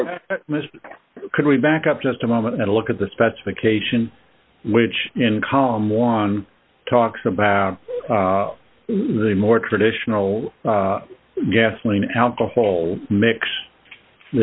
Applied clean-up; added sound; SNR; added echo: none; none; none; none.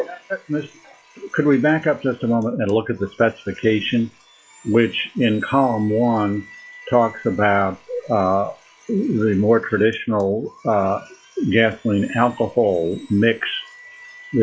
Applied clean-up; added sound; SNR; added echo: classical method log-MMSE.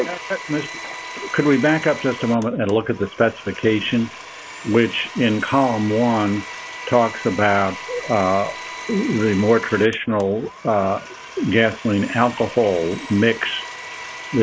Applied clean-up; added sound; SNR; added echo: none; Domestic sounds, home sounds; 14 dB; none.